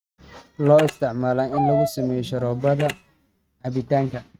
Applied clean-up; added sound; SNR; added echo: neural mask model RNNoise.